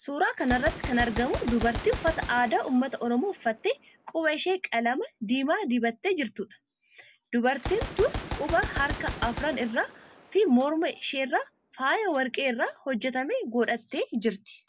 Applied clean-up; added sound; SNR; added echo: none; Gunshot, gunfire; 11 dB; none.